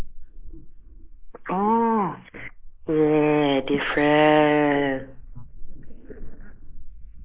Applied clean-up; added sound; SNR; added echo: neural mask model Resemble Enhance denoiser.